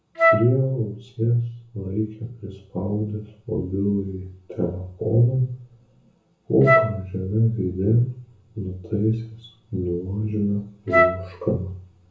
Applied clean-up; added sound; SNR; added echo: none; Wind instrument, woodwind instrument; -2 dB; reverberation time 0.6 s.